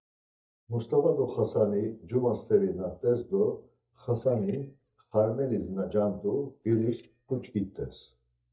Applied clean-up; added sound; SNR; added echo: neural mask model DeepFilterNet 3.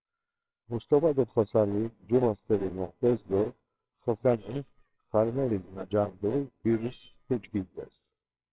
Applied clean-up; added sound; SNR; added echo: neural separator model SepFormer WHAMR!.